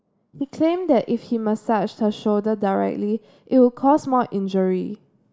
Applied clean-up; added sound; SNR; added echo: neural mask model Resemble Enhance denoiser.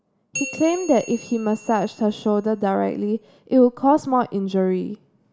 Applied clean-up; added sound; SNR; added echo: none; Bell; 16 dB; none.